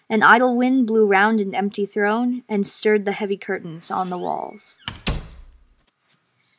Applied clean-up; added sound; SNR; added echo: none; Squeak / Slam; 13 dB; none.